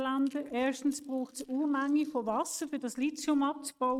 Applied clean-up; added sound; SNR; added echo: neural mask model RNNoise.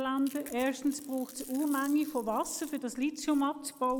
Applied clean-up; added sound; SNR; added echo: none; Chewing, mastication; 19 dB; none.